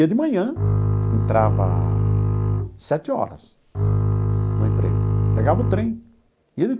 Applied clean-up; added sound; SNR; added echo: none; Bowed string instrument; -4 dB; none.